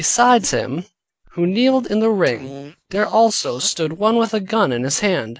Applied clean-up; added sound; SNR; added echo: neural mask model Resemble Enhance denoiser.